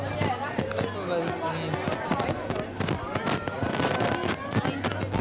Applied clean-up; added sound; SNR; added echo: none; Crowd; 1 dB; none.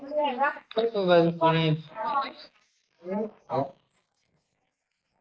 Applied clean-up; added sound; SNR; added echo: neural mask model Resemble Enhance denoiser.